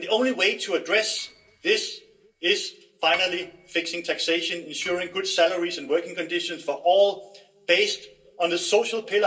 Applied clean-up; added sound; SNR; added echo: neural separator model SepFormer DNS4.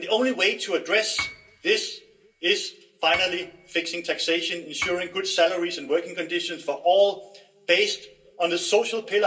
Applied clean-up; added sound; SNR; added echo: none; Piano; 14 dB; reverberation time 0.2 s.